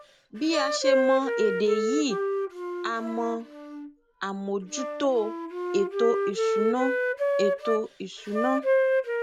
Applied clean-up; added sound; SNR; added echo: none; Wind instrument, woodwind instrument; -1 dB; none.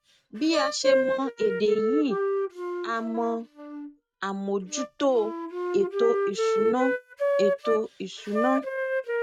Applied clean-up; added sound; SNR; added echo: neural mask model RNNoise.